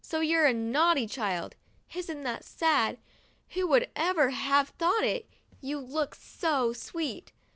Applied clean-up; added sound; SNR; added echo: none; none; none; none.